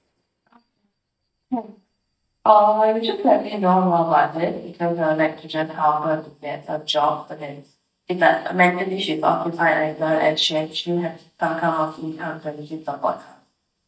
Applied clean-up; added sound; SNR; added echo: neural mask model DeepFilterNet 3.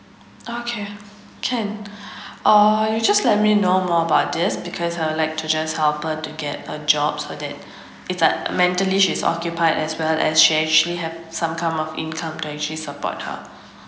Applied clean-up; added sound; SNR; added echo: none; none; none; none.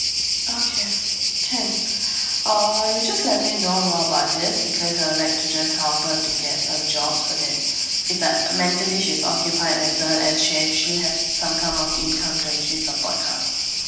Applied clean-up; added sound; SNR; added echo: none; Cricket; -3 dB; reverberation time 0.9 s.